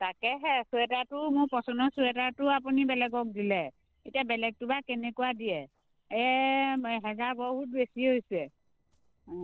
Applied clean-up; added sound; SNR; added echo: neural separator model SepFormer DNS4.